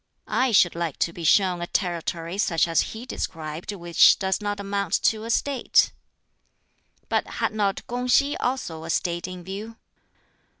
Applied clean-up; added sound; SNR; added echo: none; none; none; none.